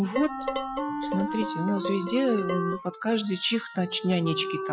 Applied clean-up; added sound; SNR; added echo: classical method Wiener filter.